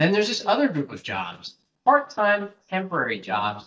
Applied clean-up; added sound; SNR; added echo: neural mask model DeepFilterNet 3.